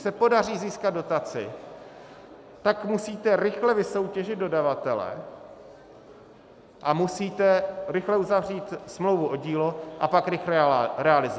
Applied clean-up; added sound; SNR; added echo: none; none; none; none.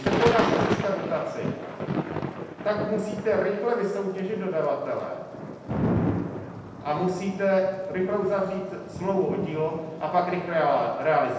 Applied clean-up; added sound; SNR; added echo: none; Thunder / Rain; 4 dB; reverberation time 0.9 s.